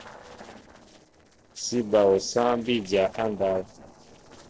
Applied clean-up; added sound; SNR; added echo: neural separator model SepFormer DNS4.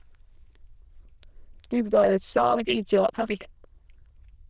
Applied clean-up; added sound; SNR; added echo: neural diffusion model UNIVERSE++.